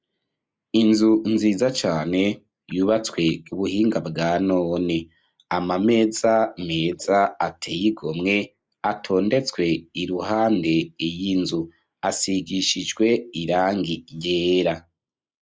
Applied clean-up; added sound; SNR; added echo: neural mask model Resemble Enhance denoiser.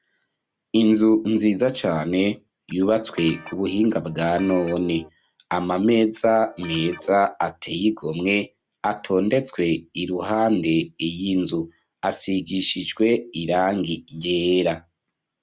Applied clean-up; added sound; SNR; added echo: none; Guitar; 19 dB; none.